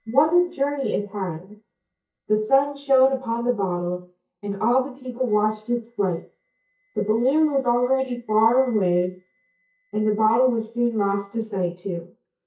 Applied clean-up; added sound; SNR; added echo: neural mask model DeepFilterNet 3.